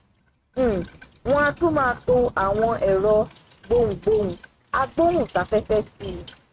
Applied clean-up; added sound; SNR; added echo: neural mask model RNNoise.